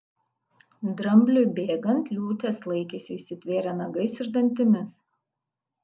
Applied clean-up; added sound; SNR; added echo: none; none; none; none.